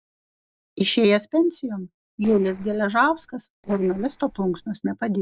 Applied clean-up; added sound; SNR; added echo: neural separator model SepFormer DNS4.